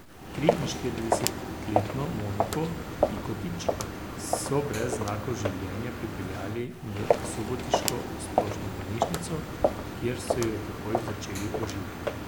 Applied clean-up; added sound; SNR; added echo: none; Walk, footsteps; -3 dB; none.